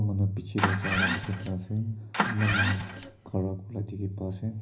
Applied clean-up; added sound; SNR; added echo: none; Engine starting; 1 dB; reverberation time 0.4 s.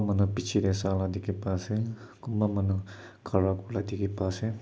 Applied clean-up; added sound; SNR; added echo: none; none; none; none.